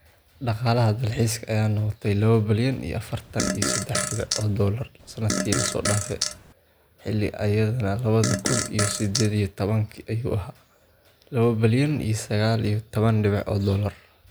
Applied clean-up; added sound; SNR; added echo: none; Fart; 4 dB; none.